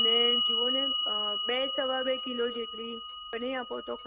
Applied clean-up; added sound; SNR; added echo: none; Clock; -3 dB; none.